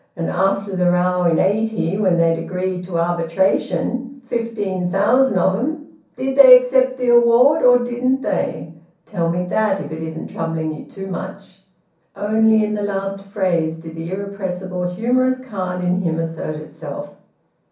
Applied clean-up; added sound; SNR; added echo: none; none; none; reverberation time 0.6 s.